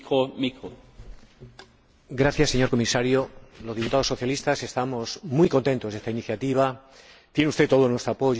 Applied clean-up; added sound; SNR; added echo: none; none; none; none.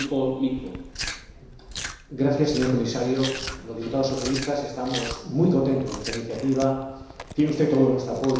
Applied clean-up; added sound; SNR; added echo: none; Chewing, mastication; 13 dB; reverberation time 1.0 s.